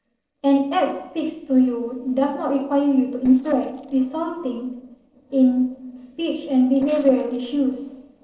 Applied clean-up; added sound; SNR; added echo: neural separator model SepFormer DNS4.